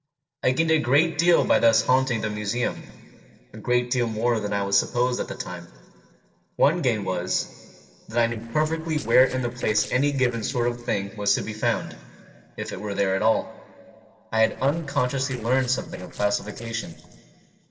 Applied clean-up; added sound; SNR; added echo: neural separator model SepFormer DNS4.